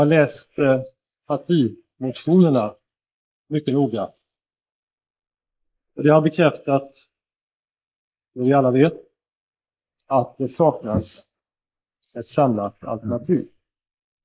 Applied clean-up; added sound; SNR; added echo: neural mask model Resemble Enhance denoiser.